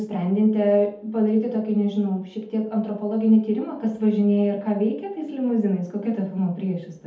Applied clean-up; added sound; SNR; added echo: none; none; none; reverberation time 0.6 s.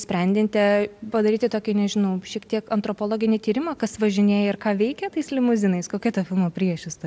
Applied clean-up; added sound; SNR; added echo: none; none; none; none.